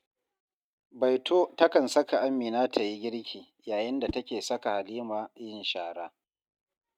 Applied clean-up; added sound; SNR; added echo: neural mask model RNNoise.